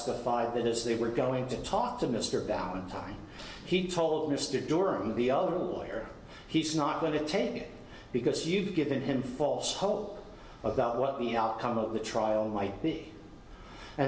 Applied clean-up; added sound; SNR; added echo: none; none; none; none.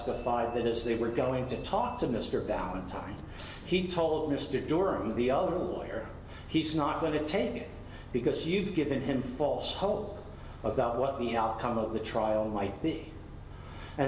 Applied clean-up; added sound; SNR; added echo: none; Bus; 15 dB; none.